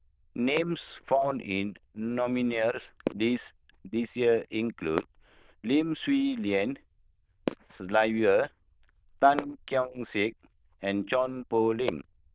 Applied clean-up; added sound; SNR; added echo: neural diffusion model UNIVERSE++.